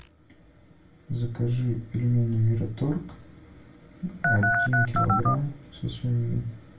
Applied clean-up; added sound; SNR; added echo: none; Telephone; -3 dB; reverberation time 0.3 s.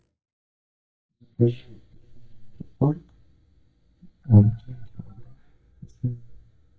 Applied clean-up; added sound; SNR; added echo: neural mask model DeepFilterNet 3.